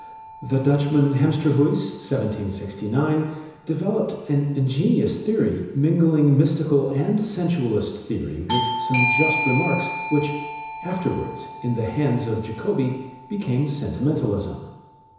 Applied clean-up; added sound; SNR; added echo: none; Bell / Doorbell; 10 dB; reverberation time 1.0 s.